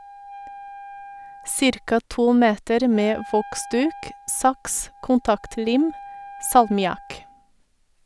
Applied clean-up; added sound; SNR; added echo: none; Wind instrument, woodwind instrument; 18 dB; none.